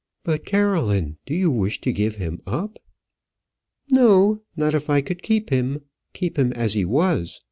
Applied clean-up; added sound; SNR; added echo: none; none; none; none.